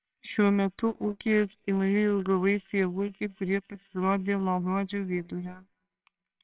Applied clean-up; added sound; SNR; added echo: neural separator model SepFormer WHAMR!.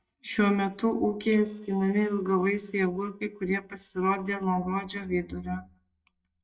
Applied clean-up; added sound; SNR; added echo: neural mask model DeepFilterNet 3.